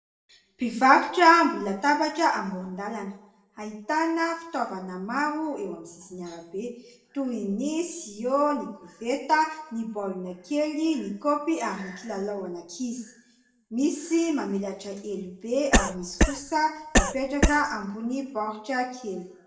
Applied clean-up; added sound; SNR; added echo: none; Cough; -3 dB; reverberation time 0.6 s.